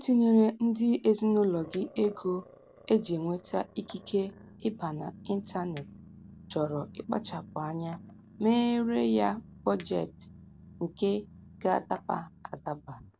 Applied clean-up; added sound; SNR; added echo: none; Chink, clink + Growling; 19 dB; none.